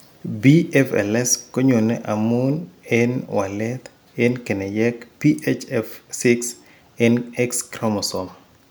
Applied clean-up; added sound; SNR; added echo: none; none; none; none.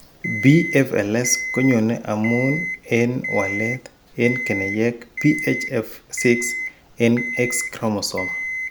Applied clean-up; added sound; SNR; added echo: none; Alarm; 8 dB; none.